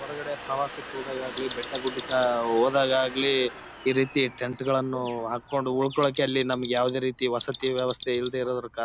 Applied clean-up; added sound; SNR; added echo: none; Mechanisms + Domestic sounds, home sounds; 14 dB; none.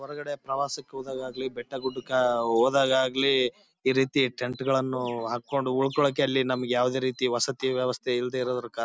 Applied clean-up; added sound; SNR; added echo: none; none; none; none.